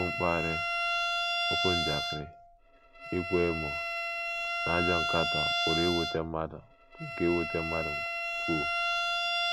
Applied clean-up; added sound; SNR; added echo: none; Bowed string instrument; -2 dB; none.